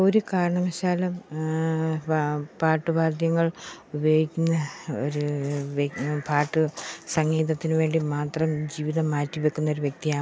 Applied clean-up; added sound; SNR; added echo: none; none; none; none.